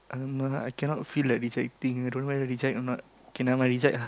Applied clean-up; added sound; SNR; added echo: none; none; none; none.